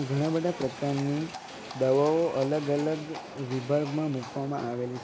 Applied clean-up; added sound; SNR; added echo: none; Livestock, farm animals, working animals; 13 dB; none.